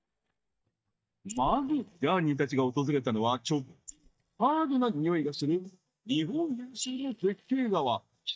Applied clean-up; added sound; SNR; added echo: neural mask model DeepFilterNet 3.